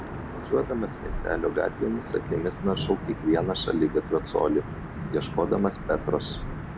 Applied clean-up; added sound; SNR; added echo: none; Thunder / Wind / Rain; 7 dB; none.